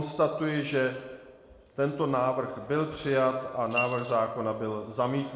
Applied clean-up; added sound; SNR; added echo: none; Coin (dropping) / Glass; 7 dB; reverberation time 0.9 s.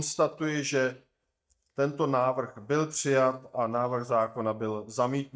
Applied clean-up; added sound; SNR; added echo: neural mask model DeepFilterNet 3.